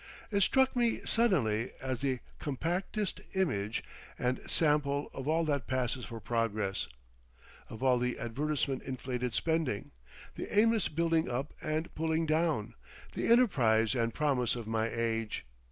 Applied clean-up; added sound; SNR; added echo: none; none; none; none.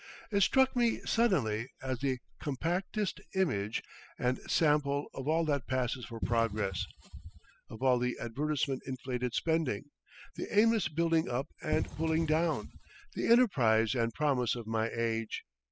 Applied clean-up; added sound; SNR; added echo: classical method spectral subtraction.